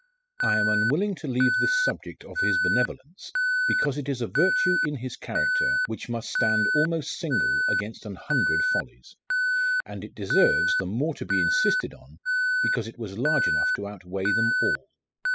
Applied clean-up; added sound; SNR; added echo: classical method spectral subtraction.